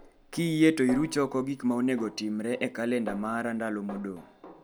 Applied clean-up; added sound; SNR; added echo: none; Snare drum; 18 dB; none.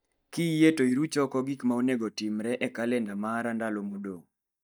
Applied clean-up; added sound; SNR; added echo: neural mask model DeepFilterNet 3.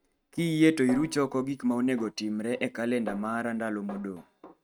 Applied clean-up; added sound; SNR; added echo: neural mask model RNNoise.